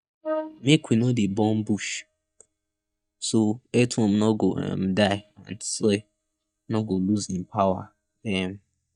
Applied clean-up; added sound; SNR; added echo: neural mask model DeepFilterNet 3.